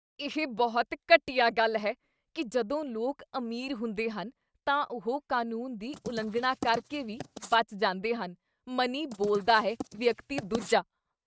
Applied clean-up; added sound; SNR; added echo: neural mask model RNNoise.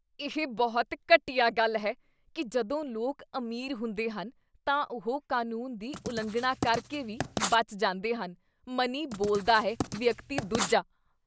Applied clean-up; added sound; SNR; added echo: none; Writing; 7 dB; none.